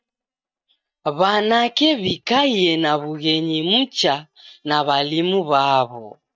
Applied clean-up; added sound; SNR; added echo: neural mask model DeepFilterNet 3.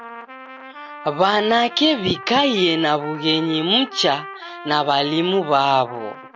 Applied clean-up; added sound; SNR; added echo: none; Trumpet; 15 dB; none.